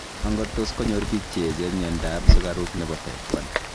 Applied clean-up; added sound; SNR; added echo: none; Rain; -4 dB; none.